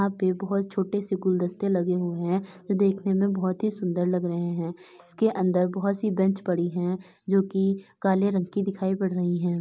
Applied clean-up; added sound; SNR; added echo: none; none; none; none.